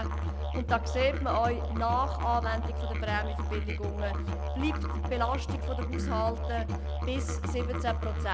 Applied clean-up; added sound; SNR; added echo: none; Musical instrument; -2 dB; none.